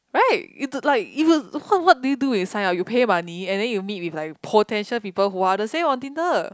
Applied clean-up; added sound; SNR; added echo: none; none; none; none.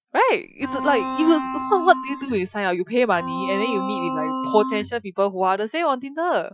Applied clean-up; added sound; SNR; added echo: classical method Wiener filter.